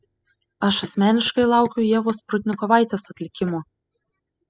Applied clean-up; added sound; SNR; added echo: classical method spectral subtraction.